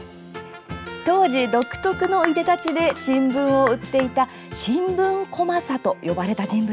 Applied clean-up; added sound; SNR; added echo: none; Clapping; 14 dB; none.